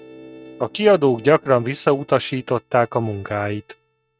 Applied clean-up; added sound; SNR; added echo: neural mask model RNNoise.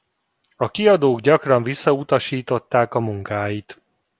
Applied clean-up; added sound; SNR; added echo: none; none; none; none.